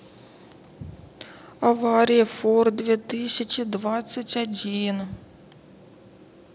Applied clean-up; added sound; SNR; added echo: none; none; none; none.